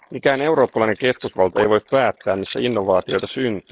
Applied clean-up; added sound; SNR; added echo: neural mask model Resemble Enhance denoiser.